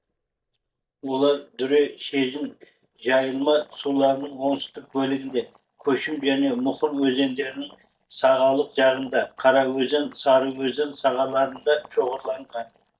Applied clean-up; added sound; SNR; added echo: neural mask model DeepFilterNet 3.